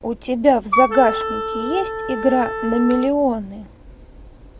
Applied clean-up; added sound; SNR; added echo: none; Wind instrument, woodwind instrument; 4 dB; none.